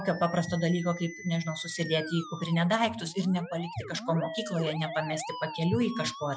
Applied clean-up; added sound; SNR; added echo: classical method Wiener filter.